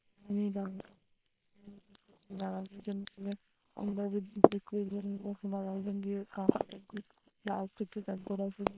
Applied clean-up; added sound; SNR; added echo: neural separator model SepFormer WHAM!.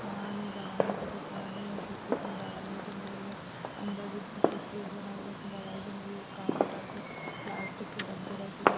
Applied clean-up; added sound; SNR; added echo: none; Fireworks; -5 dB; none.